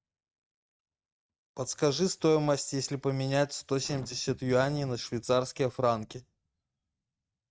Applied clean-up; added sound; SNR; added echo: neural mask model RNNoise.